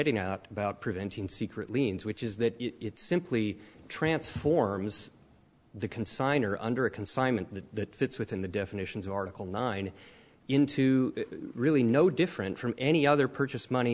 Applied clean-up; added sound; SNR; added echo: none; none; none; none.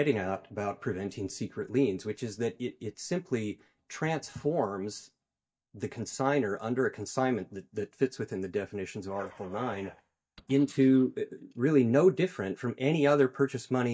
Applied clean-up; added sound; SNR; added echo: neural mask model DeepFilterNet 3.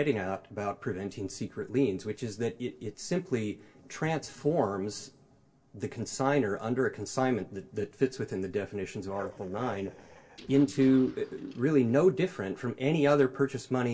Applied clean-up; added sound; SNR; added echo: neural separator model SepFormer DNS4.